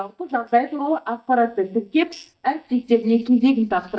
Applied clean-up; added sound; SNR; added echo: neural mask model DeepFilterNet 3.